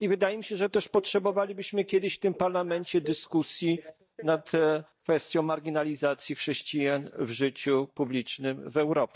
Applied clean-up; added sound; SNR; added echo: neural mask model DeepFilterNet 3.